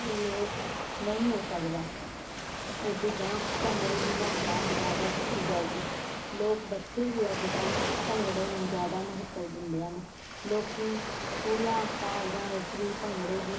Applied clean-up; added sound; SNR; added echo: none; Waves, surf; 0 dB; reverberation time 0.4 s.